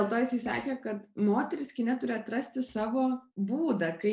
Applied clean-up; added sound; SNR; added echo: neural separator model SepFormer DNS4.